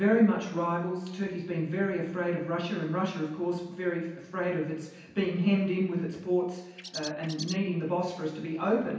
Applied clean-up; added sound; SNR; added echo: none; Bird; 12 dB; reverberation time 0.9 s.